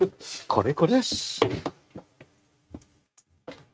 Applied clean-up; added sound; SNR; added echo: neural mask model RNNoise.